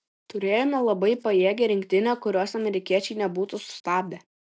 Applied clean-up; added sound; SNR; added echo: none; none; none; none.